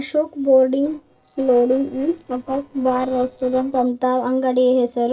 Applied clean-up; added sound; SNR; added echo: neural separator model SepFormer DNS4.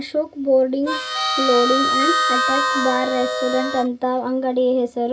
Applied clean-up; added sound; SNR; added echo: none; Harmonica; 0 dB; reverberation time 0.4 s.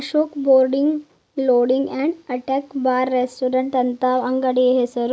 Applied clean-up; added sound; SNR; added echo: none; none; none; none.